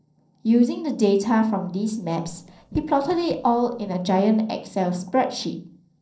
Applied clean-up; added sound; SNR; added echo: neural separator model SepFormer DNS4.